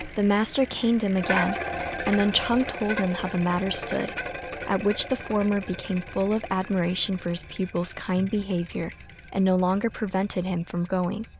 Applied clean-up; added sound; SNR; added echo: none; Bicycle; 9 dB; none.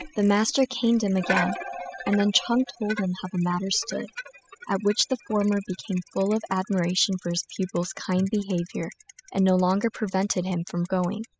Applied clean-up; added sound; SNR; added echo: classical method spectral subtraction.